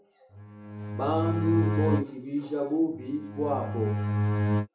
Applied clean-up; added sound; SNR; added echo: none; Bowed string instrument; -2 dB; reverberation time 0.7 s.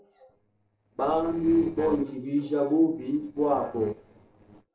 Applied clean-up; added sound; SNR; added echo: neural separator model SepFormer DNS4.